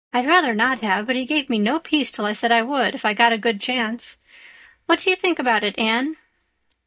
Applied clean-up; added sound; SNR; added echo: neural mask model DeepFilterNet 3.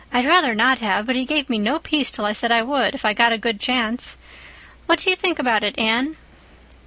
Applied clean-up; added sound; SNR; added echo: none; none; none; none.